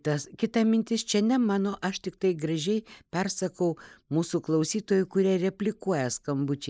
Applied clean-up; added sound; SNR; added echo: neural mask model Resemble Enhance denoiser.